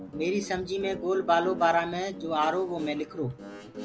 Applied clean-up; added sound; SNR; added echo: none; Guitar; 13 dB; none.